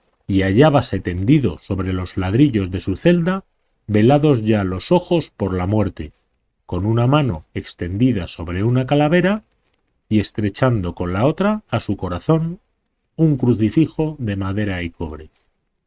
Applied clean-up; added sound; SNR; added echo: neural mask model RNNoise.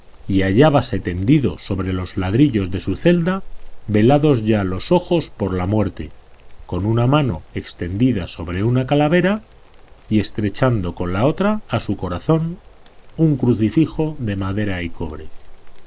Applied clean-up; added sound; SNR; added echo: none; Insect; 15 dB; none.